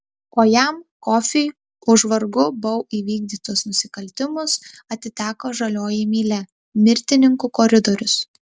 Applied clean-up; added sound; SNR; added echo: none; none; none; none.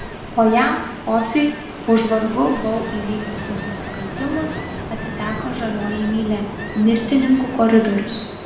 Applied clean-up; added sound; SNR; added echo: none; Ocean; 10 dB; reverberation time 0.9 s.